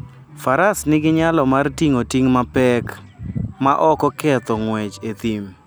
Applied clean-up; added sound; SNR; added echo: none; none; none; none.